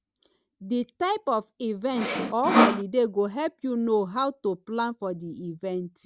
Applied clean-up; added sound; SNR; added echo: none; Sawing; -4 dB; none.